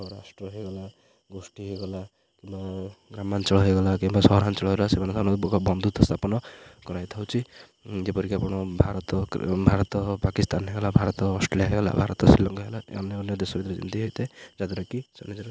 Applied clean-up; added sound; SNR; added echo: none; none; none; none.